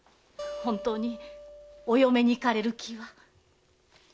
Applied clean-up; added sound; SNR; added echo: none; Acoustic guitar; 15 dB; none.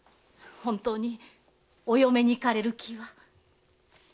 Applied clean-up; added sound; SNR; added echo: none; none; none; none.